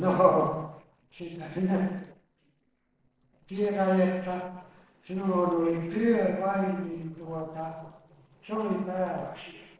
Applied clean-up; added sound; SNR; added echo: neural separator model SepFormer DNS4.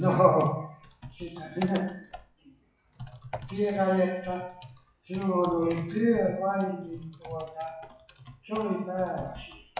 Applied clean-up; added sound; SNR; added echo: classical method WPE with log-MMSE.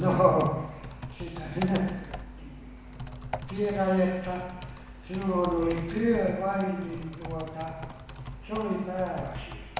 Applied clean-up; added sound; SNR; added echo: none; Typing; 12 dB; reverberation time 1.1 s.